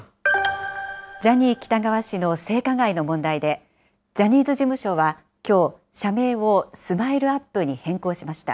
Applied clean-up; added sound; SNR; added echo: none; none; none; none.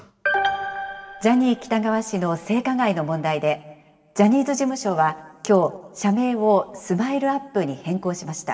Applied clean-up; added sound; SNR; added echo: none; none; none; reverberation time 1.2 s.